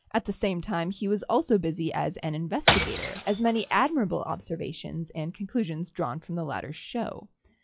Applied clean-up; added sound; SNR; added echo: classical method log-MMSE.